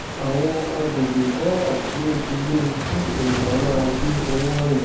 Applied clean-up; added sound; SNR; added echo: none; Waves, surf; 4 dB; reverberation time 0.7 s.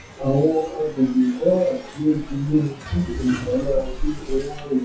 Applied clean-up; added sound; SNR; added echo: classical method WPE with log-MMSE.